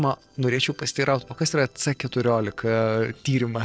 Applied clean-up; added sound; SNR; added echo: neural separator model SepFormer DNS4.